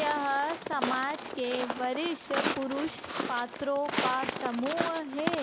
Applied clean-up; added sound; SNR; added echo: none; Walk, footsteps; 3 dB; none.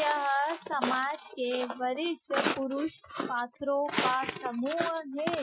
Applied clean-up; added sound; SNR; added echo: classical method Wiener filter.